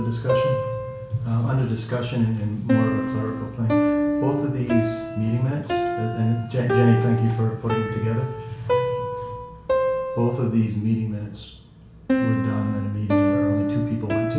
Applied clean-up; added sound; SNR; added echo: none; Piano; 1 dB; reverberation time 0.6 s.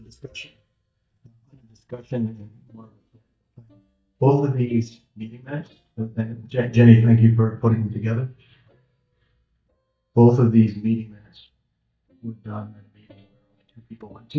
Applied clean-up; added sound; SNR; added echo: neural mask model DeepFilterNet 3.